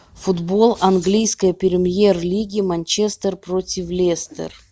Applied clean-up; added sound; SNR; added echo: none; none; none; none.